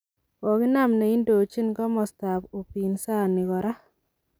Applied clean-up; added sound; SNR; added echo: none; none; none; none.